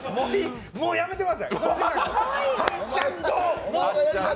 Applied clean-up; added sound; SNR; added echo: none; none; none; none.